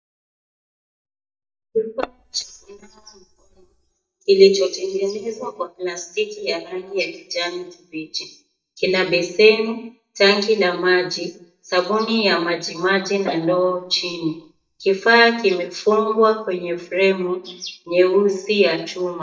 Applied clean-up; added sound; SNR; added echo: neural mask model DeepFilterNet 3.